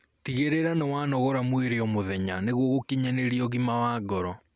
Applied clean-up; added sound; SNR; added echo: none; none; none; none.